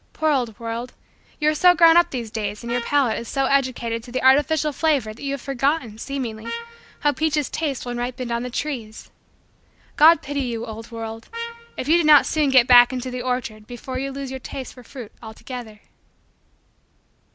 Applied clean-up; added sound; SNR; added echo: none; Trumpet; 13 dB; none.